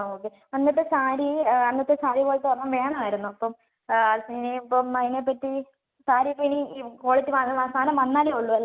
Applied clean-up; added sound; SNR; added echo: none; none; none; none.